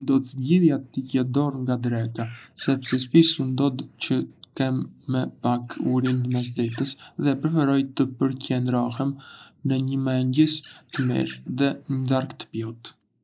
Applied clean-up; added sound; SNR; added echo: neural mask model Resemble Enhance denoiser.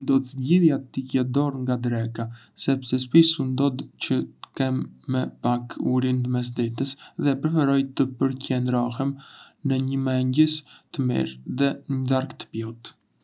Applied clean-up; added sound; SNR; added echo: none; none; none; none.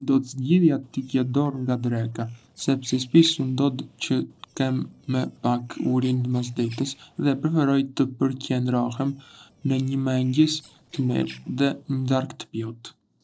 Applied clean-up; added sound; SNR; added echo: neural separator model SepFormer DNS4.